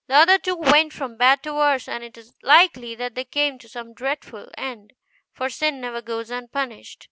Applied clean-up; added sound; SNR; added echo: none; none; none; none.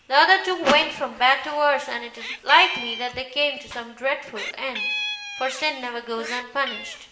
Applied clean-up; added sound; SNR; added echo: none; Meow; 12 dB; reverberation time 0.8 s.